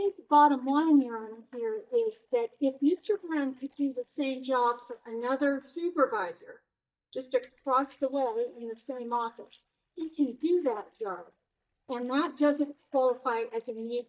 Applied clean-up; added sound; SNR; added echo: neural mask model DeepFilterNet 3.